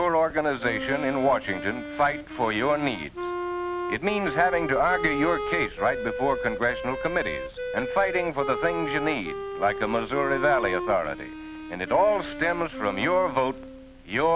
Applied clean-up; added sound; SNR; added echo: none; Wind instrument, woodwind instrument; 7 dB; none.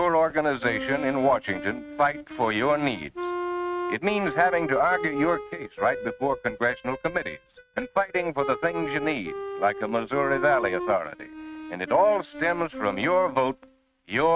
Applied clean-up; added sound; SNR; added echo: neural mask model RNNoise.